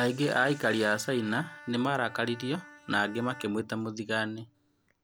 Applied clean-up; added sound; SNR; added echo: none; Bowed string instrument; 20 dB; none.